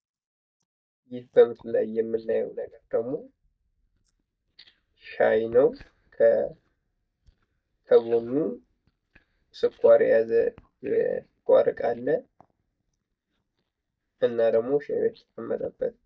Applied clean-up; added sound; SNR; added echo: neural mask model DeepFilterNet 3.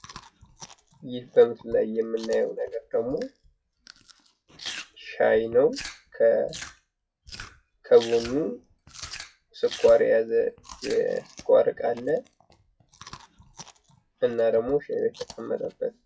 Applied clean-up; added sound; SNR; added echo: classical method WPE with log-MMSE.